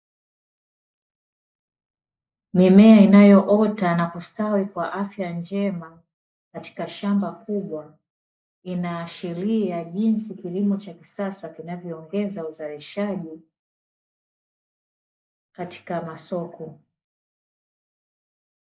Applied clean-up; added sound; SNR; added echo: neural mask model Resemble Enhance denoiser.